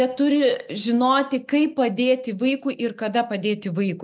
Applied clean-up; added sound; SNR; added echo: none; none; none; none.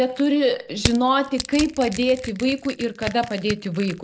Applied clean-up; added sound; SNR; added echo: none; Crushing; 11 dB; none.